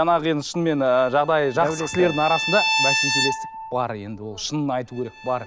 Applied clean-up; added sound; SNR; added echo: none; Bowed string instrument; 5 dB; none.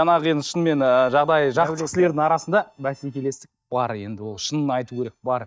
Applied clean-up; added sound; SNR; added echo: neural mask model DeepFilterNet 3.